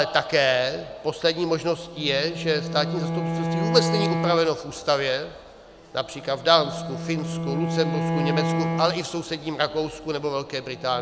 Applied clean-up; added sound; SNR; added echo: none; Bowed string instrument; 4 dB; none.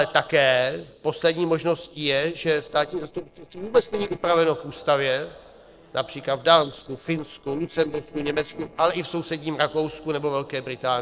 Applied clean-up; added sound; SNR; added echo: neural separator model SepFormer DNS4.